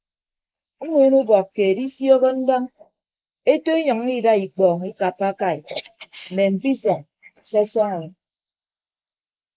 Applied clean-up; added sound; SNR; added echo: neural mask model Resemble Enhance denoiser.